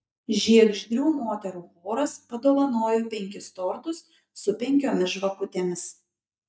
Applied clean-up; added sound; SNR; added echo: neural mask model DeepFilterNet 3.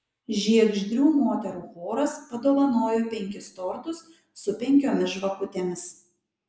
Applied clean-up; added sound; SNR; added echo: neural mask model Resemble Enhance denoiser.